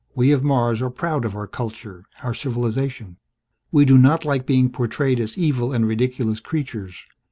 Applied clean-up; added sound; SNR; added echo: none; none; none; none.